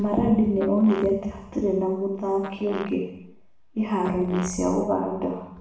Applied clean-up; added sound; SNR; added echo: none; Fart; 16 dB; reverberation time 0.7 s.